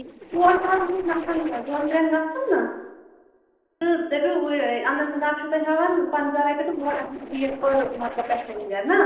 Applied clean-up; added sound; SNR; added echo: neural separator model SepFormer DNS4.